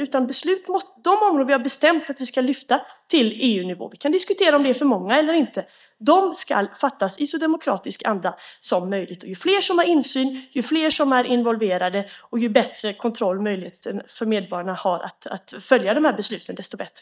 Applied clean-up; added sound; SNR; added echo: neural mask model DeepFilterNet 3.